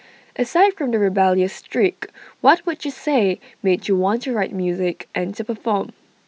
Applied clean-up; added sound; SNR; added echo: none; none; none; none.